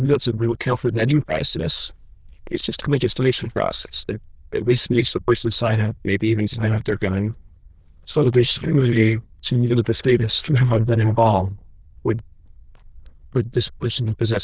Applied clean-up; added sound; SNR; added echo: neural diffusion model UNIVERSE++.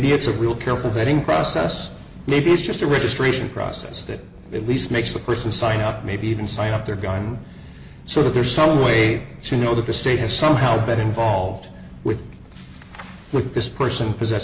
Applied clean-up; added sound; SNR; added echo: none; none; none; none.